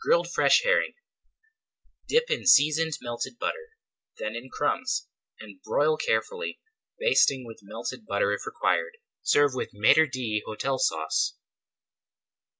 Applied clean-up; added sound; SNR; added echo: none; none; none; none.